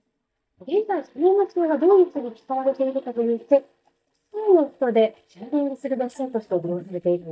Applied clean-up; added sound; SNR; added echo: neural mask model DeepFilterNet 3.